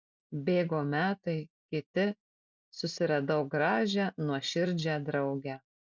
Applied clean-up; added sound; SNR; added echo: none; none; none; none.